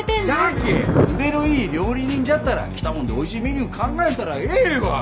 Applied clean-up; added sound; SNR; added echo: none; Thunder; 7 dB; none.